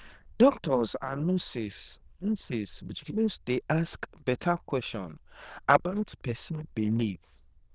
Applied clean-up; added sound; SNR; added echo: neural diffusion model UNIVERSE++.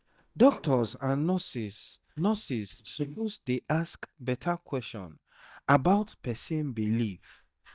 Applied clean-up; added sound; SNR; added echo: neural mask model DeepFilterNet 3.